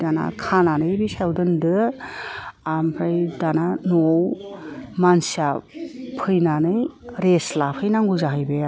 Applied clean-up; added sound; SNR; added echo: none; none; none; none.